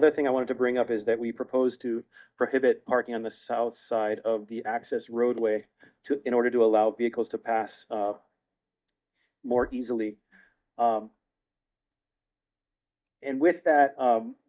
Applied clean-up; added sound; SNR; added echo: neural mask model DeepFilterNet 3.